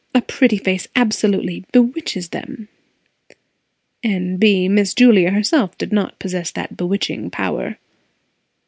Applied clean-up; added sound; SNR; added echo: none; none; none; none.